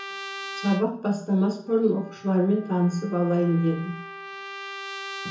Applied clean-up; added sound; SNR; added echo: none; Trumpet; 13 dB; reverberation time 0.7 s.